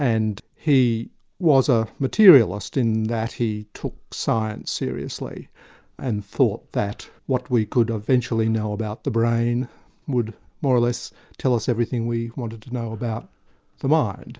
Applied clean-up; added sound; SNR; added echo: none; none; none; none.